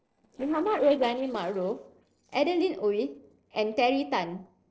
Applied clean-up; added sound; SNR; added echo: neural separator model SepFormer DNS4.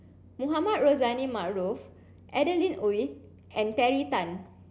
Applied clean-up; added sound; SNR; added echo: none; none; none; none.